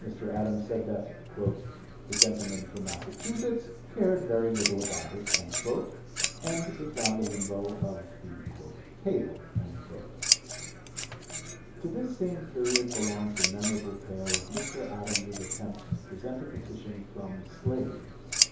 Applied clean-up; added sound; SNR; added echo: none; Scissors; 0 dB; reverberation time 2.8 s.